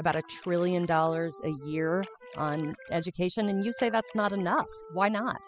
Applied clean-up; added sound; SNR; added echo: classical method spectral subtraction.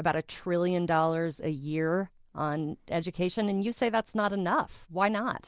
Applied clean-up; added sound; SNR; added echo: none; none; none; none.